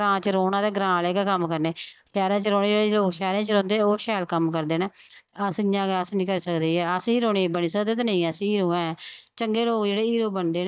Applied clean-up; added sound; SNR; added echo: neural mask model DeepFilterNet 3.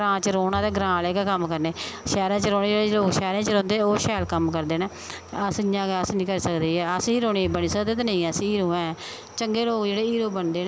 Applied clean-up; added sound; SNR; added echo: none; Bowed string instrument + Stream; 18 dB; none.